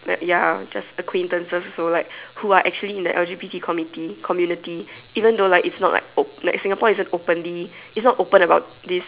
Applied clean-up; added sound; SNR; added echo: none; none; none; none.